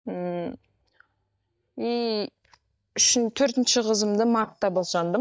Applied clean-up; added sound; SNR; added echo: neural mask model DeepFilterNet 3.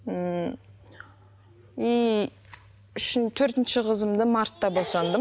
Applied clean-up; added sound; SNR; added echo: none; none; none; none.